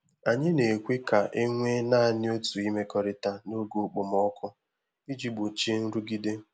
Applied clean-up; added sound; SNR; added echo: none; none; none; none.